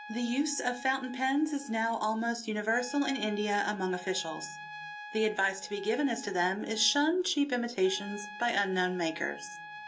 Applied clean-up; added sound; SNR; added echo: none; Trumpet; 16 dB; reverberation time 0.2 s.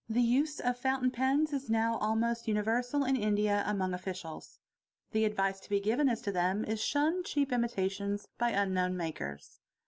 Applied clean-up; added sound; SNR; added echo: none; none; none; none.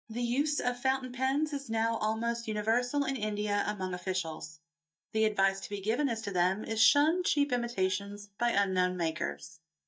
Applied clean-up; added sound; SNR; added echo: neural mask model DeepFilterNet 3.